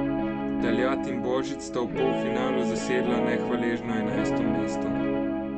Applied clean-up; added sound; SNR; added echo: none; Guitar; -3 dB; none.